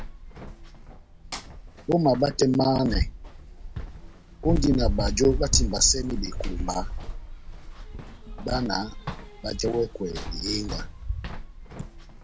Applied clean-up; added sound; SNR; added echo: none; Run; 4 dB; none.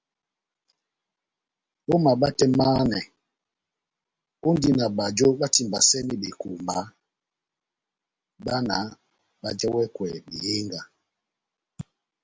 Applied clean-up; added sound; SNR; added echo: none; none; none; none.